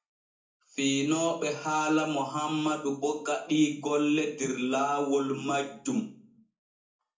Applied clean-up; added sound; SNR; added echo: none; none; none; reverberation time 0.4 s.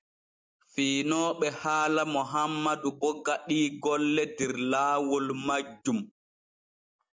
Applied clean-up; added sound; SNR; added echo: none; none; none; none.